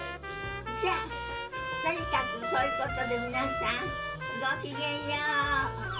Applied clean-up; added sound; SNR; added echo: none; Trumpet; 3 dB; reverberation time 0.2 s.